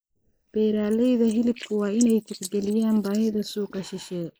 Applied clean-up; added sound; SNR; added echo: neural mask model Resemble Enhance denoiser.